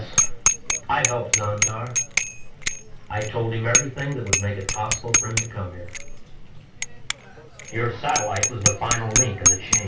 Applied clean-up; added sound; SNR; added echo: none; Bicycle bell; -4 dB; reverberation time 0.2 s.